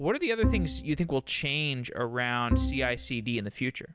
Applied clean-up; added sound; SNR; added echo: none; Bowed string instrument; 2 dB; none.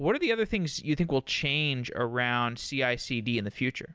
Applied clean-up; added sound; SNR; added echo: none; none; none; none.